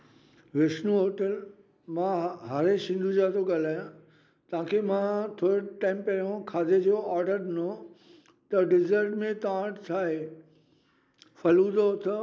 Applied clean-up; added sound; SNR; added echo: none; none; none; none.